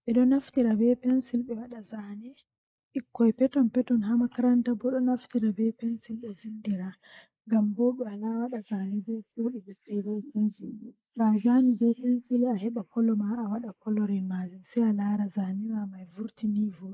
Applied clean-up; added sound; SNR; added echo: neural mask model Resemble Enhance denoiser.